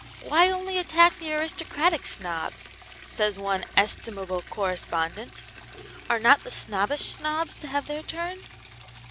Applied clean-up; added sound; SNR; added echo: none; Liquid; 18 dB; none.